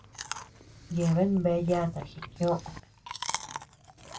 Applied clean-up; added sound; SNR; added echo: none; Chewing, mastication; 11 dB; reverberation time 0.1 s.